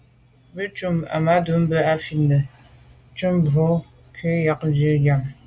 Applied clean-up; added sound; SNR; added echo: none; none; none; none.